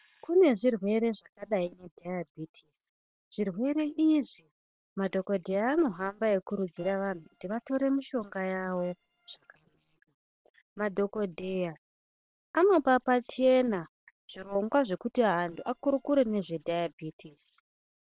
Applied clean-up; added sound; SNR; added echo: neural separator model SepFormer WHAM!.